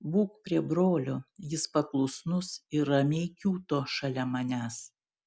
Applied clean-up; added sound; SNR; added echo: none; none; none; none.